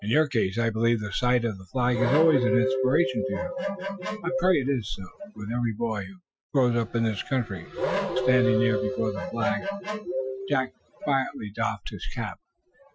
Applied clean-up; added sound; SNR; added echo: classical method Wiener filter.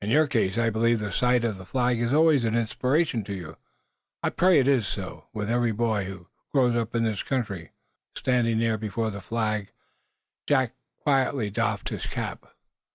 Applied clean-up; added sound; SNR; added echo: none; none; none; none.